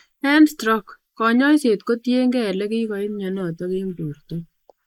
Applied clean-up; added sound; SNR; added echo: neural mask model Resemble Enhance denoiser.